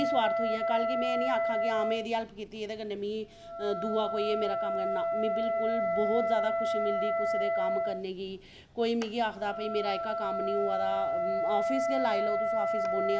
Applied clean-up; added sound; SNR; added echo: none; Wind instrument, woodwind instrument; -3 dB; none.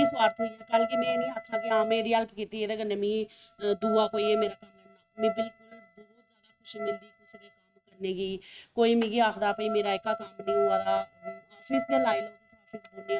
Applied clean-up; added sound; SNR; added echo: neural mask model RNNoise.